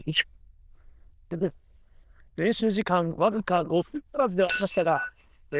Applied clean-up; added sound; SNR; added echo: neural diffusion model UNIVERSE++.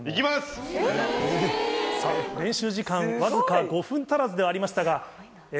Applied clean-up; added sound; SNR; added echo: none; none; none; none.